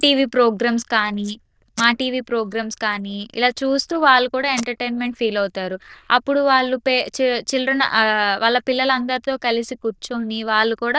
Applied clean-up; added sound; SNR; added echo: neural diffusion model UNIVERSE++.